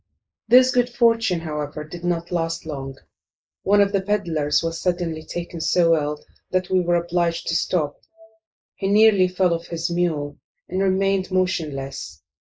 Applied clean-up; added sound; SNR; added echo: neural mask model Resemble Enhance denoiser.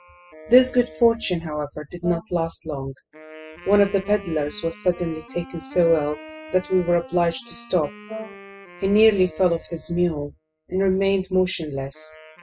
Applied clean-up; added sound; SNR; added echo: classical method spectral subtraction.